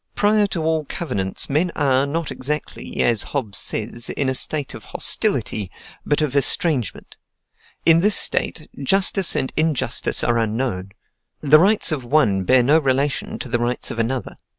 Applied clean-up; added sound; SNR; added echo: none; none; none; none.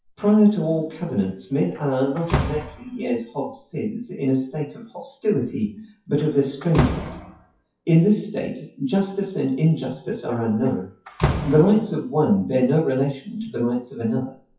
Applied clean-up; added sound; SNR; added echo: classical method WPE with log-MMSE.